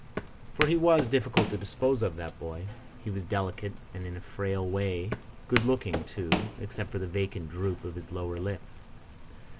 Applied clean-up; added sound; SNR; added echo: none; Walk, footsteps; 6 dB; none.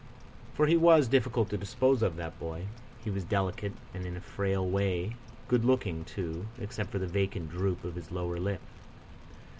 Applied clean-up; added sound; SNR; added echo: none; none; none; none.